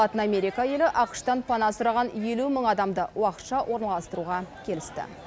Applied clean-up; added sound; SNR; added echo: none; none; none; none.